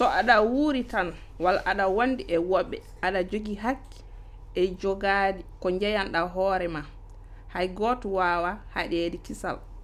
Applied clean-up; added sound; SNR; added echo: none; none; none; none.